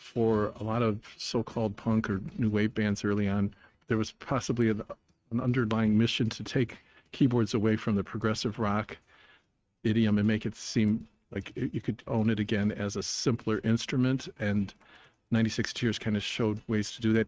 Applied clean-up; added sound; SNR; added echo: neural mask model RNNoise.